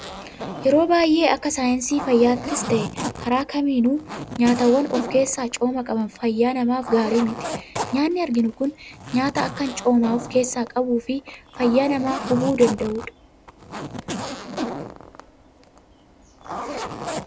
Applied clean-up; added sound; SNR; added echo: none; Zipper (clothing); 10 dB; none.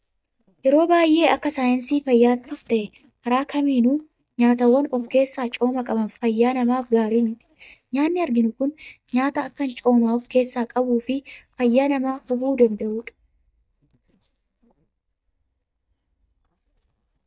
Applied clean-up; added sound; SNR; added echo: neural mask model DeepFilterNet 3.